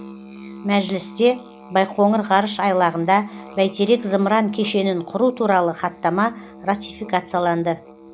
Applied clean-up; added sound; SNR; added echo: none; Musical instrument; 20 dB; none.